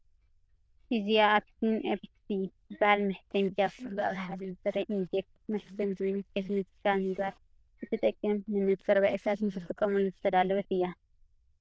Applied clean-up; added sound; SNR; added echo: neural diffusion model UNIVERSE++.